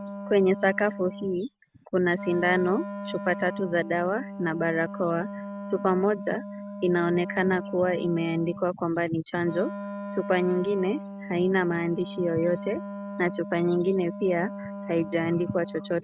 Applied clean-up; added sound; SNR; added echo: none; Wind instrument, woodwind instrument; 10 dB; none.